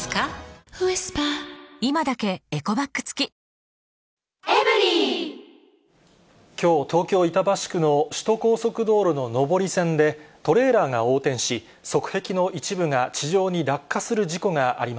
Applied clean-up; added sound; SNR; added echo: none; none; none; none.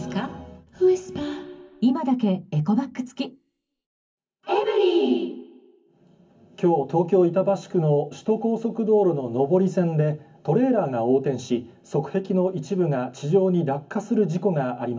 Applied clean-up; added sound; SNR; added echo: none; none; none; reverberation time 0.3 s.